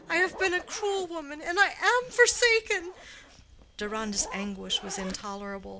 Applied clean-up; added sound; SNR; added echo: none; Zipper (clothing); 18 dB; none.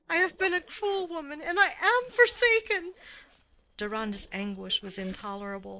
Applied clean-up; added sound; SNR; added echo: neural separator model SepFormer DNS4.